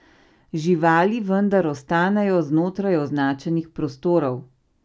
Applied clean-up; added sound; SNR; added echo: none; none; none; none.